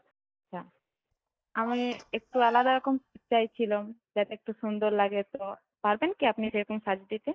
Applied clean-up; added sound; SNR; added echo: neural mask model DeepFilterNet 3.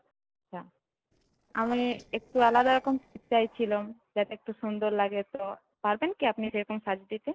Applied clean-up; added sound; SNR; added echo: neural separator model SepFormer DNS4.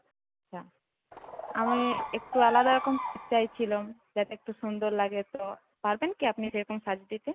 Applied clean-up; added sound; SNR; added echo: none; Bird vocalization, bird call, bird song; 4 dB; none.